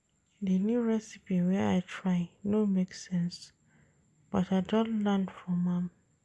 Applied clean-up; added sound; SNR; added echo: none; none; none; none.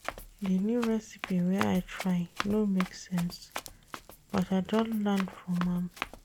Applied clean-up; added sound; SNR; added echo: none; Run; 12 dB; none.